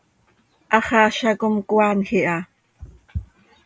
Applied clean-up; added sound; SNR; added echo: none; none; none; none.